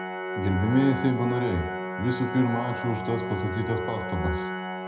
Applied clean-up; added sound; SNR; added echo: none; Organ; 5 dB; reverberation time 0.7 s.